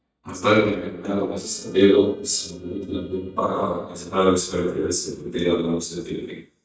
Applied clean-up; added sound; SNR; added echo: neural mask model DeepFilterNet 3.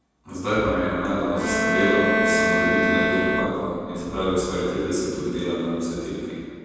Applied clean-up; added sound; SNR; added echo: none; Bowed string instrument; -1 dB; reverberation time 2.1 s.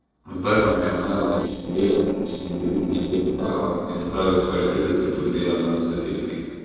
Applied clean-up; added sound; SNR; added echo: neural separator model SepFormer DNS4.